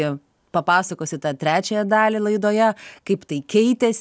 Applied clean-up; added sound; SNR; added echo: none; none; none; none.